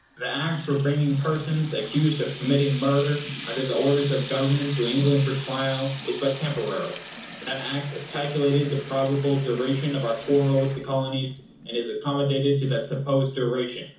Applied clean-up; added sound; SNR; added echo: none; Sink (filling or washing) / Water tap, faucet; 11 dB; reverberation time 0.9 s.